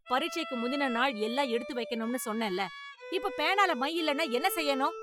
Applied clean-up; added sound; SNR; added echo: classical method Wiener filter.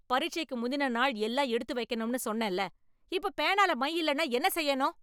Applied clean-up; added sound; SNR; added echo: none; none; none; none.